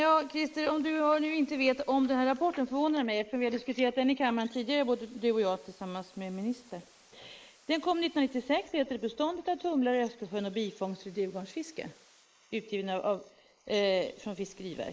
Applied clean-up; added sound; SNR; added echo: neural mask model Resemble Enhance denoiser.